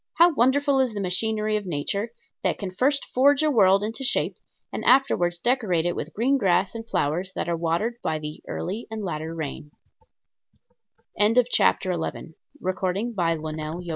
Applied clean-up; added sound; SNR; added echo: none; none; none; none.